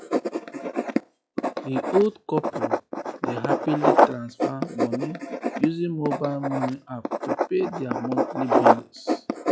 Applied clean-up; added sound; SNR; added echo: classical method log-MMSE.